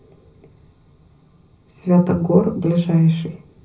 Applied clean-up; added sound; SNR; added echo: none; none; none; reverberation time 0.4 s.